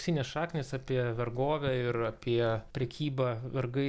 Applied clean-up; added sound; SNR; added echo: none; none; none; none.